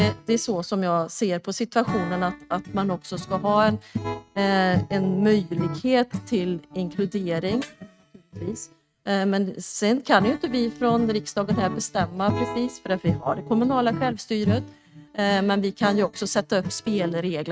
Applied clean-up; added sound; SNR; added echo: neural mask model RNNoise.